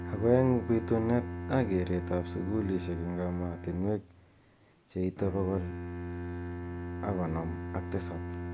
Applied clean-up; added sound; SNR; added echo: none; Bowed string instrument; 6 dB; none.